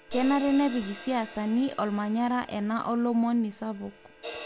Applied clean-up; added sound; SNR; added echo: none; Crash cymbal; 17 dB; none.